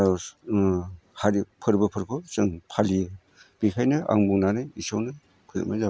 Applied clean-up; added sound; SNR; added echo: none; none; none; none.